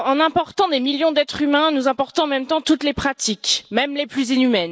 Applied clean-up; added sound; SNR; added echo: none; none; none; none.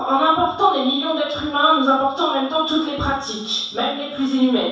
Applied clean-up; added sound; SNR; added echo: none; none; none; reverberation time 0.7 s.